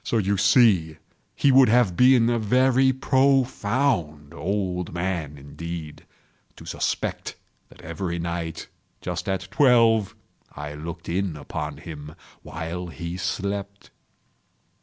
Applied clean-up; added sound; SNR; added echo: none; none; none; none.